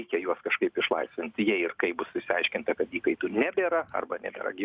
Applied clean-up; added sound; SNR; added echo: none; none; none; none.